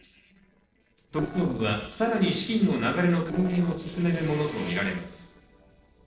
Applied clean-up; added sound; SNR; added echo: neural separator model SepFormer DNS4.